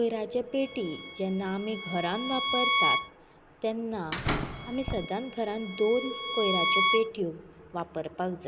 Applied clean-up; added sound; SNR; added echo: none; Slam + Bowed string instrument; 0 dB; none.